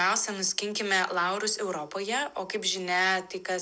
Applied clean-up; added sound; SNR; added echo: none; none; none; none.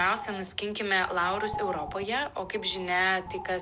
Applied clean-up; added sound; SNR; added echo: none; Bird; 11 dB; none.